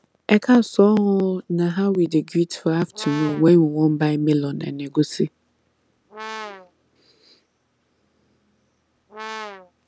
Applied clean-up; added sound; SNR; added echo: none; Brass instrument; 14 dB; none.